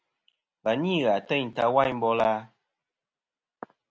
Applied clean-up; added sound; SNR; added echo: none; none; none; none.